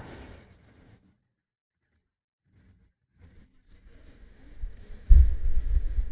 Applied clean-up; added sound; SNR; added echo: neural mask model DeepFilterNet 3.